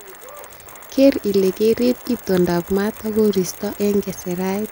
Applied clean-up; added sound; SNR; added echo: none; Applause + Mechanisms; 18 dB; none.